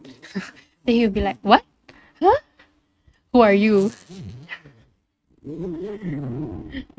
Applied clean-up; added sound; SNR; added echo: neural mask model RNNoise.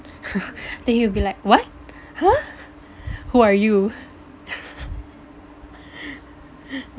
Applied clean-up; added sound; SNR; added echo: none; none; none; none.